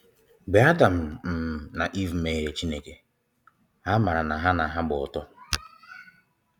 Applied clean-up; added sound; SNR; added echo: none; none; none; none.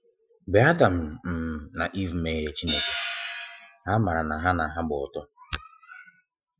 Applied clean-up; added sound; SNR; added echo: classical method Wiener filter.